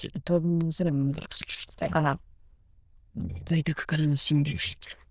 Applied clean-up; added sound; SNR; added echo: neural diffusion model UNIVERSE++.